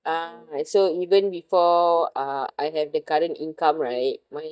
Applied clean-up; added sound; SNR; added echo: neural mask model DeepFilterNet 3.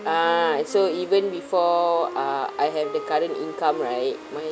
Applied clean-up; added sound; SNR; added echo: none; Wind instrument, woodwind instrument; 14 dB; none.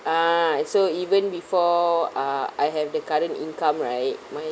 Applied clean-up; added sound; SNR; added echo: none; none; none; none.